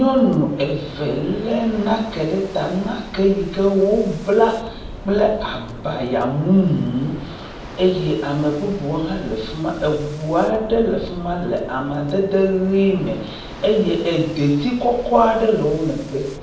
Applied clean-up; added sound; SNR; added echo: none; Waves, surf; 16 dB; reverberation time 0.6 s.